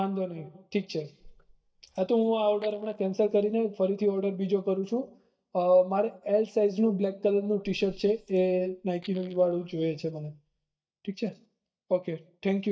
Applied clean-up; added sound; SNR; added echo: neural mask model DeepFilterNet 3.